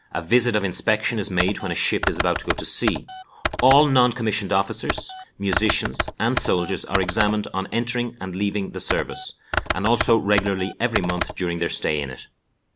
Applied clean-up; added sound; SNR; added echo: none; Computer keyboard; 4 dB; none.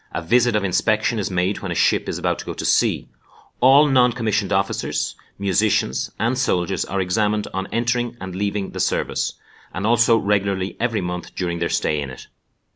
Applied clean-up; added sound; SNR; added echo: none; none; none; none.